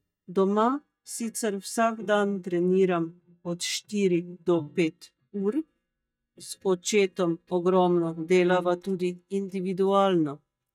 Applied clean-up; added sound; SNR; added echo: neural mask model DeepFilterNet 3.